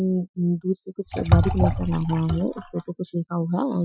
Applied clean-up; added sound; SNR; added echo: classical method Wiener filter.